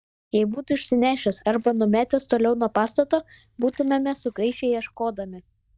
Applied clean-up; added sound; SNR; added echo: neural mask model DeepFilterNet 3.